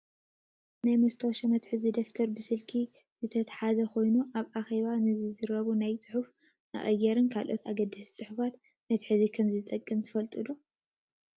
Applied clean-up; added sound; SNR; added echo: none; none; none; none.